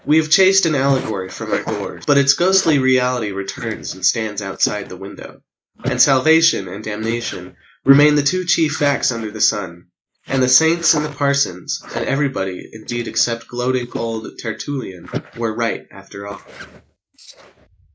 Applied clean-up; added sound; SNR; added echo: neural mask model Resemble Enhance denoiser.